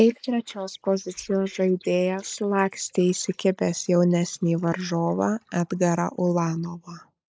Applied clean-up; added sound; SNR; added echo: neural mask model Resemble Enhance denoiser.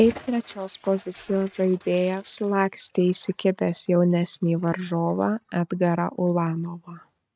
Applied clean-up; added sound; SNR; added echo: neural mask model RNNoise.